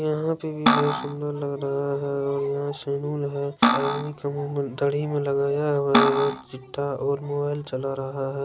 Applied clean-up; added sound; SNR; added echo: none; Cutlery, silverware; -3 dB; none.